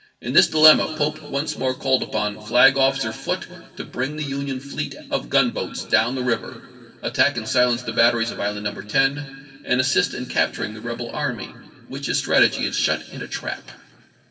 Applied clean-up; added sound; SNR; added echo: none; none; none; reverberation time 2.6 s.